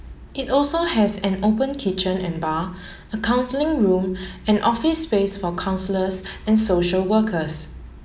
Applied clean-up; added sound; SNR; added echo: none; none; none; none.